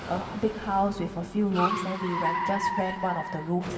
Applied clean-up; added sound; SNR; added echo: none; Car; 4 dB; reverberation time 1.9 s.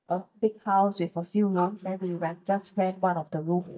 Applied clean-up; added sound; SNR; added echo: neural mask model DeepFilterNet 3.